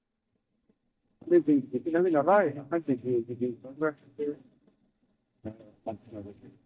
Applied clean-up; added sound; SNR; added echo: neural mask model DeepFilterNet 3.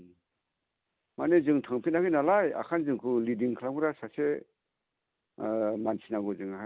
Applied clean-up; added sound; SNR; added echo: none; none; none; none.